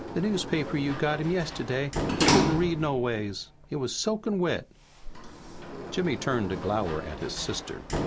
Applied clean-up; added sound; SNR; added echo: none; Sliding door; 3 dB; none.